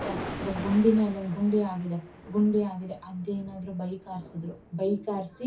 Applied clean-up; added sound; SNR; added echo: none; Thunder; 13 dB; reverberation time 0.3 s.